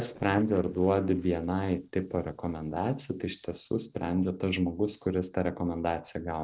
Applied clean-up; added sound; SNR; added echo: neural separator model SepFormer DNS4.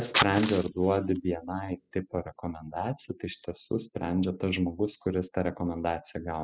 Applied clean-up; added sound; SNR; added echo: classical method spectral subtraction.